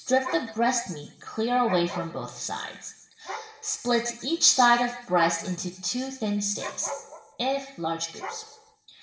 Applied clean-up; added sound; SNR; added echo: none; Dog; 15 dB; reverberation time 0.8 s.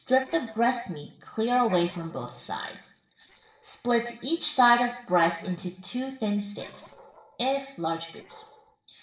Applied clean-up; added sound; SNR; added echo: neural separator model SepFormer DNS4.